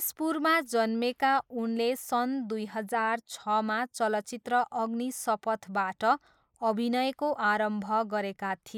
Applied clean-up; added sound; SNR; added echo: neural mask model Resemble Enhance denoiser.